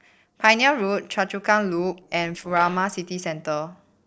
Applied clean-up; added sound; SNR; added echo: neural separator model SepFormer DNS4.